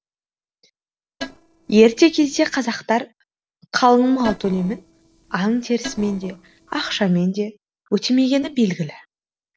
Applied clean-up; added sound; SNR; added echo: neural separator model SepFormer DNS4.